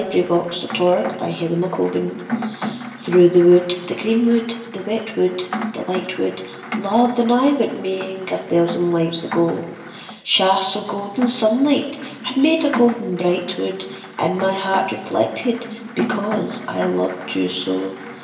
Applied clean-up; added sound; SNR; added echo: none; Rain; 12 dB; reverberation time 1.2 s.